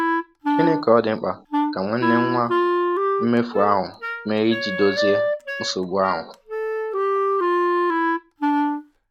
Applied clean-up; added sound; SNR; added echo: none; Wind instrument, woodwind instrument; -1 dB; none.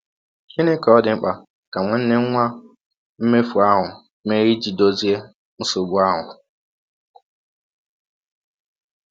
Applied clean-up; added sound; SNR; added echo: none; none; none; none.